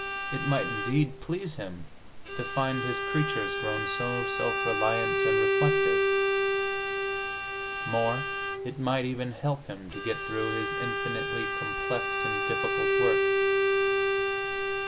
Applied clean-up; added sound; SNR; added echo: none; Bowed string instrument; -4 dB; none.